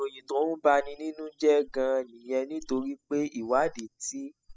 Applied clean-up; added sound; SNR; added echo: classical method spectral subtraction.